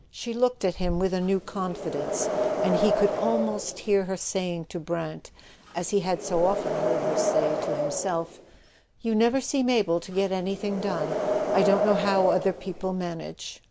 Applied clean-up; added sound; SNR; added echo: none; Wind; 3 dB; none.